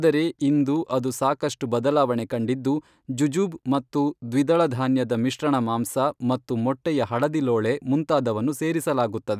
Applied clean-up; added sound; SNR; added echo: none; none; none; none.